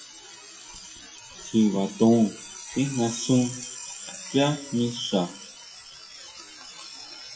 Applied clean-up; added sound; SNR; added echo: classical method WPE with log-MMSE.